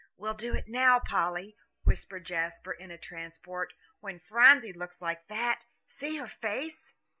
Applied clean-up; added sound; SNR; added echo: none; none; none; none.